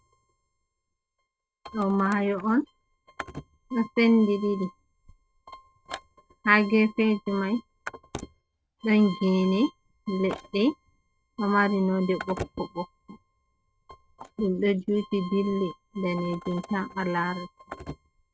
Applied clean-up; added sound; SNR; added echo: neural mask model RNNoise.